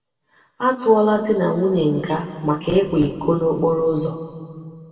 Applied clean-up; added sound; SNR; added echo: none; none; none; reverberation time 2.0 s.